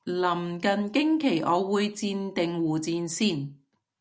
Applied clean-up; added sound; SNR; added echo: none; none; none; none.